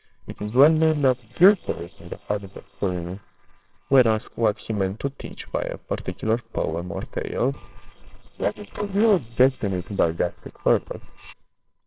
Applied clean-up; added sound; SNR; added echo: neural separator model SepFormer WHAMR!.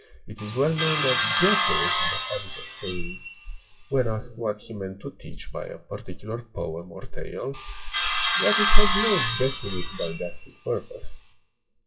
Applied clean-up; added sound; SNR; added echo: classical method WPE with log-MMSE.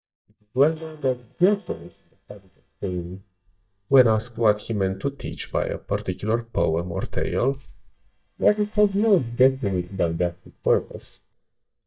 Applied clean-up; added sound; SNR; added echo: neural mask model DeepFilterNet 3.